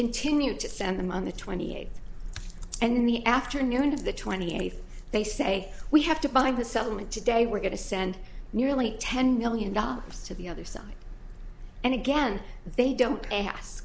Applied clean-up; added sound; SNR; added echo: none; none; none; none.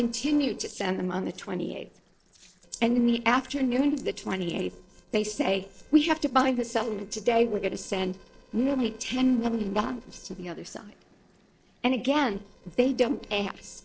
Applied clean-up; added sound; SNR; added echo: neural separator model SepFormer DNS4.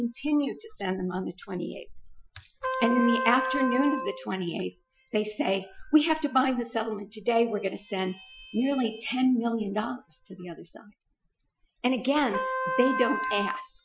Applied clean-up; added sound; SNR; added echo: classical method Wiener filter.